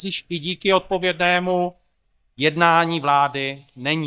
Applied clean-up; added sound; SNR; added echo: neural mask model DeepFilterNet 3.